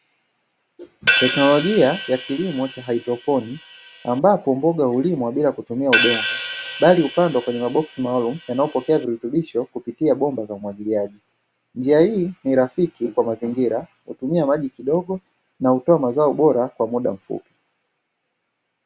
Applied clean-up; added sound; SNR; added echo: none; Crash cymbal / Hi-hat; 3 dB; none.